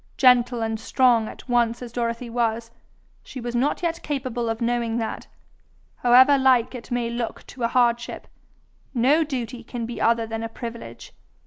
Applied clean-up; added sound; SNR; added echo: neural mask model Resemble Enhance denoiser.